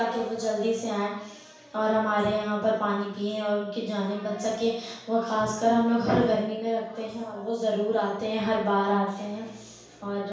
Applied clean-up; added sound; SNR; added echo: none; none; none; reverberation time 0.7 s.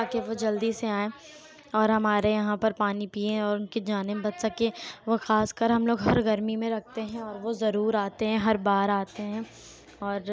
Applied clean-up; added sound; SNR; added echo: none; none; none; none.